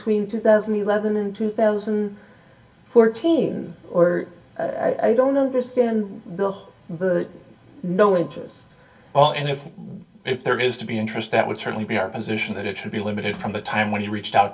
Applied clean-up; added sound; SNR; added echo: none; none; none; reverberation time 0.2 s.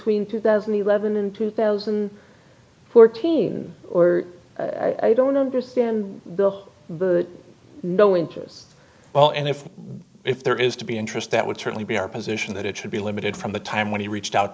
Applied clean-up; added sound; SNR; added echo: none; none; none; none.